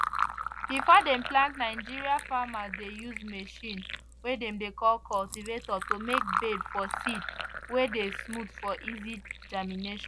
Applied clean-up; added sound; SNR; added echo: none; Fill (with liquid); 6 dB; none.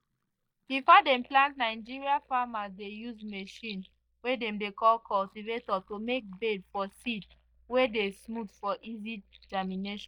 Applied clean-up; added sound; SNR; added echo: neural mask model DeepFilterNet 3.